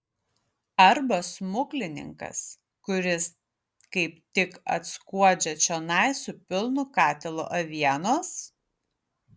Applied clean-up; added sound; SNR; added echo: none; none; none; none.